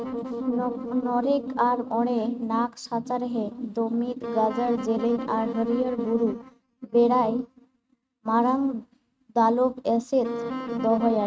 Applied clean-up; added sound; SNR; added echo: neural mask model RNNoise.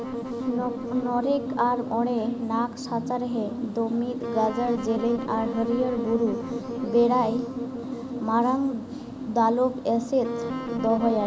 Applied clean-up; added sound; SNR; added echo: none; Wind instrument, woodwind instrument; 9 dB; none.